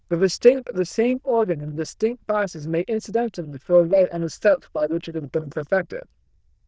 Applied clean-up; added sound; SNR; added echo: neural diffusion model UNIVERSE++.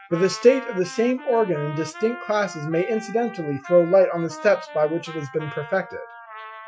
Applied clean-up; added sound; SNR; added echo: classical method Wiener filter.